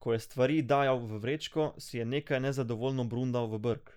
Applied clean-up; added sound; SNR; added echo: neural mask model Resemble Enhance denoiser.